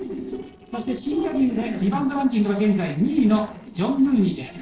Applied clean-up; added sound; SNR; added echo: neural separator model SepFormer DNS4.